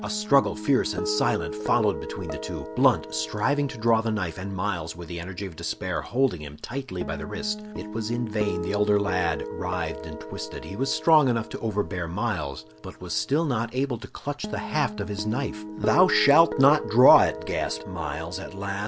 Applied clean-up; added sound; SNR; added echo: none; Guitar; 10 dB; none.